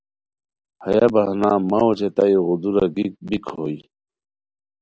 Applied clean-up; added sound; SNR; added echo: none; none; none; none.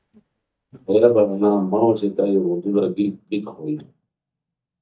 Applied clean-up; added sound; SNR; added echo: neural mask model DeepFilterNet 3.